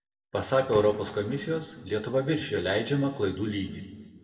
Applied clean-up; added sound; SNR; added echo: neural separator model SepFormer DNS4.